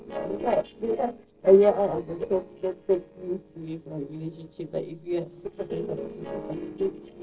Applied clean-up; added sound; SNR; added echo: neural separator model SepFormer DNS4.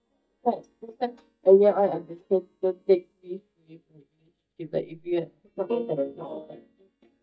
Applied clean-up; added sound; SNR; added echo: neural mask model DeepFilterNet 3.